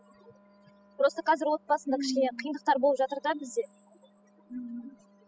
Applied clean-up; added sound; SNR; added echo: classical method spectral subtraction.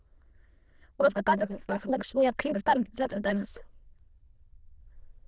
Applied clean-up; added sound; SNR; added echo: neural diffusion model UNIVERSE++.